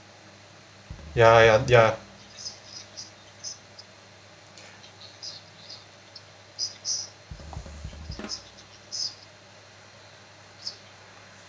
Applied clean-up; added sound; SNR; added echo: none; Drum kit; 15 dB; none.